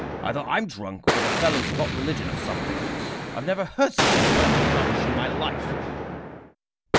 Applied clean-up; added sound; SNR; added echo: none; Explosion; -4 dB; none.